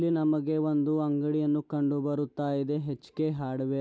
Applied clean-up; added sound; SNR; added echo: none; none; none; none.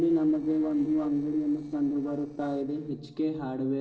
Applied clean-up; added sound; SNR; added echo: neural separator model SepFormer DNS4.